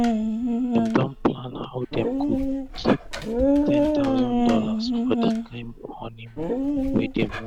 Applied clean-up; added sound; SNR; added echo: none; Dog; -4 dB; none.